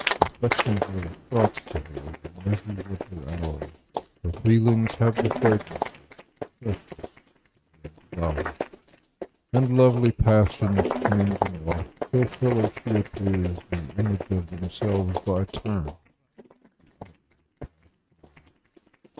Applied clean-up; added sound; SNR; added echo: neural mask model RNNoise.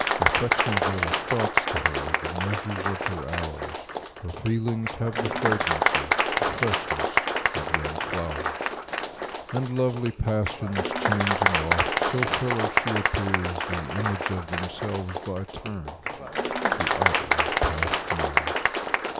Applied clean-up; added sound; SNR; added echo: none; Applause; -4 dB; none.